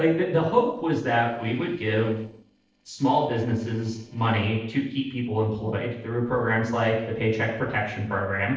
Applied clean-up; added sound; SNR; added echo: neural separator model SepFormer DNS4.